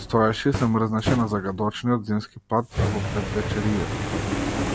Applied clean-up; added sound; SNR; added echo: none; Fire; 4 dB; none.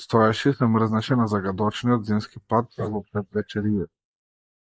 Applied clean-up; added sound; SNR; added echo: neural mask model Resemble Enhance denoiser.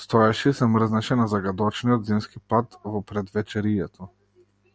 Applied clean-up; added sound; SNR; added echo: none; none; none; none.